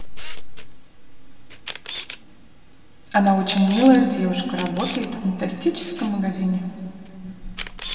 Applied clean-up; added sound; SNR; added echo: none; Camera; 14 dB; reverberation time 2.7 s.